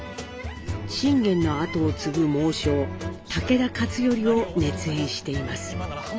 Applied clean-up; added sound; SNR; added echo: none; none; none; none.